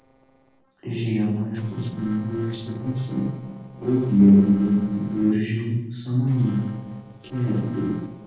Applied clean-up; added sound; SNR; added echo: neural separator model SepFormer DNS4.